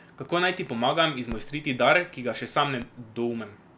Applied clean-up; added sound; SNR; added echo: none; Crackle; 20 dB; none.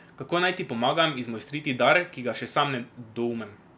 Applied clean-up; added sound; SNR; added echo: none; none; none; none.